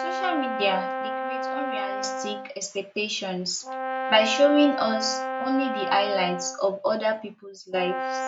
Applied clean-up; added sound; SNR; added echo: none; Brass instrument; 4 dB; none.